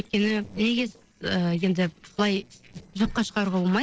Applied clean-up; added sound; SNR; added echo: neural separator model SepFormer DNS4.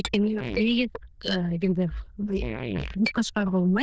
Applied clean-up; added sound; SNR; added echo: neural diffusion model UNIVERSE++.